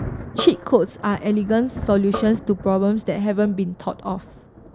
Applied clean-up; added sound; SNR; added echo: none; Thunder + Drum; 12 dB; none.